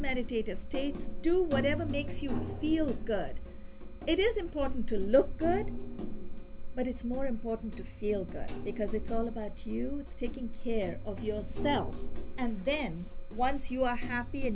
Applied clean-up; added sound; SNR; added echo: none; none; none; none.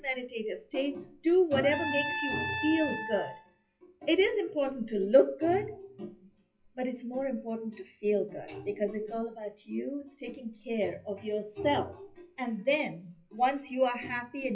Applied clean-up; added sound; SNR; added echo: classical method WPE with log-MMSE.